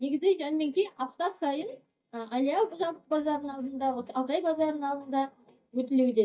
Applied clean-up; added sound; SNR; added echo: neural mask model DeepFilterNet 3.